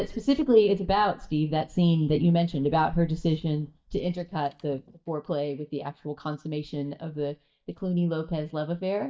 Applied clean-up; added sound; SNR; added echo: neural mask model DeepFilterNet 3.